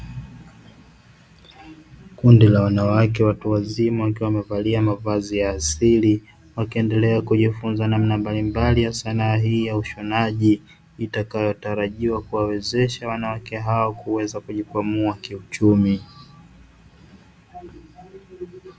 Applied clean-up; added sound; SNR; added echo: none; none; none; none.